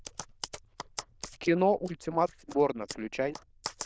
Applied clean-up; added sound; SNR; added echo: neural diffusion model UNIVERSE++.